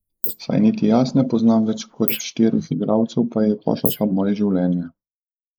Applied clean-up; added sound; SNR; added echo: neural mask model Resemble Enhance denoiser.